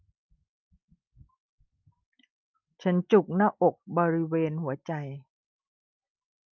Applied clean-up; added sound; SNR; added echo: none; none; none; none.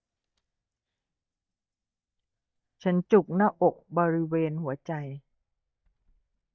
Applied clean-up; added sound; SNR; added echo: neural mask model DeepFilterNet 3.